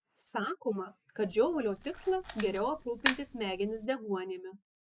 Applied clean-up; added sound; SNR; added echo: none; Camera; 1 dB; none.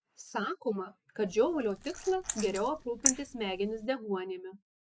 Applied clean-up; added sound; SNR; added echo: neural mask model Resemble Enhance denoiser.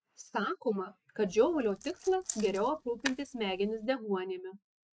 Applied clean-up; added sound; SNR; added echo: neural mask model RNNoise.